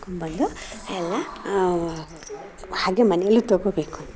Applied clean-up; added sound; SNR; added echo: none; Traffic noise, roadway noise; 20 dB; none.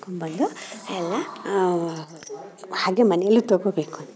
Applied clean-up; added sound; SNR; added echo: none; none; none; none.